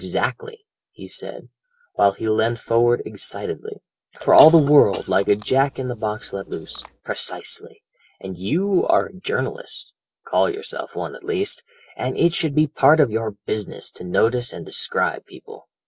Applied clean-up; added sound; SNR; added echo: neural separator model SepFormer DNS4.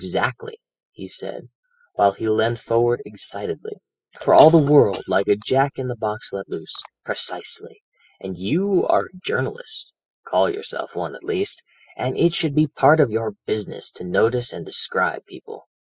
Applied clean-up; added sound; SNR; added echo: classical method spectral subtraction.